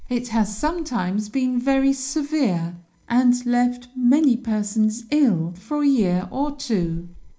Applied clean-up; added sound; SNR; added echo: none; Chewing, mastication; 19 dB; reverberation time 0.4 s.